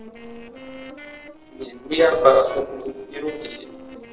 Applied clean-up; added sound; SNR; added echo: neural separator model SepFormer DNS4.